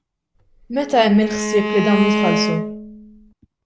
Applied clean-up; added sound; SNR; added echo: none; Bowed string instrument; 2 dB; none.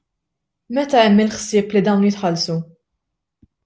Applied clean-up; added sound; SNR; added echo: none; none; none; none.